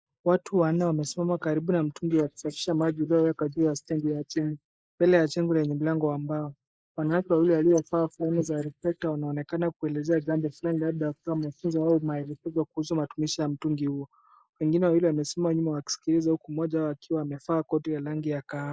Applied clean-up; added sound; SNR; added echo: neural mask model Resemble Enhance denoiser.